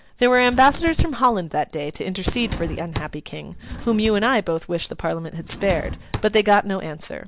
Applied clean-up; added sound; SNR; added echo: none; Drawer open or close; 13 dB; none.